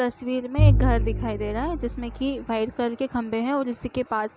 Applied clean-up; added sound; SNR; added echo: none; Bowed string instrument; -2 dB; none.